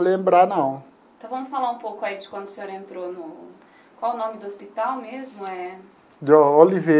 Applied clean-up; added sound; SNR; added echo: none; none; none; none.